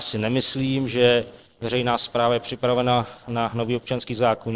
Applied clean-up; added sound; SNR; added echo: neural separator model SepFormer DNS4.